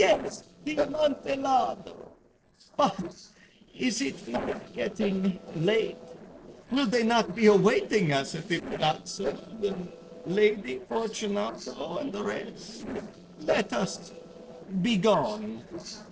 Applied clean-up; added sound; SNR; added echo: neural separator model SepFormer DNS4.